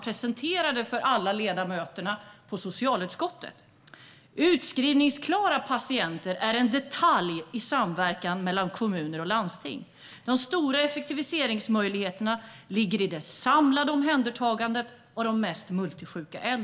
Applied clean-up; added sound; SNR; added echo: none; none; none; none.